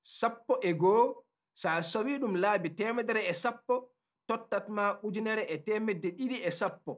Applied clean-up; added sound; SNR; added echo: none; none; none; none.